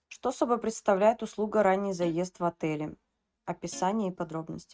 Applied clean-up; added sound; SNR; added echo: neural mask model RNNoise.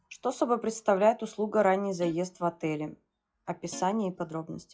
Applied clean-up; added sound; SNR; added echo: classical method log-MMSE.